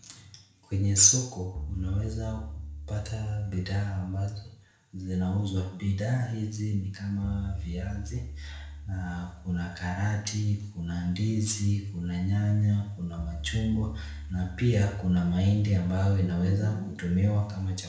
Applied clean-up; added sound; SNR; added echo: none; Bowed string instrument; 11 dB; reverberation time 0.5 s.